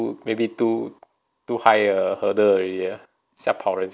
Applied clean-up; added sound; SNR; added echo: none; none; none; none.